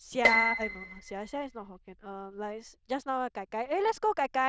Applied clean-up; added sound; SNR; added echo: neural diffusion model UNIVERSE++.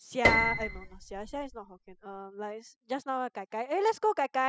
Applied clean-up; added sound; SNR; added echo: classical method spectral subtraction.